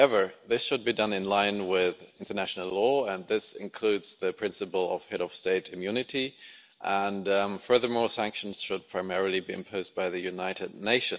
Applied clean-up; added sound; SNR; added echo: none; none; none; none.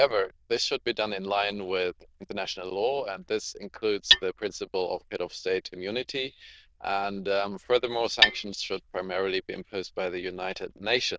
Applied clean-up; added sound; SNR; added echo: neural diffusion model UNIVERSE++.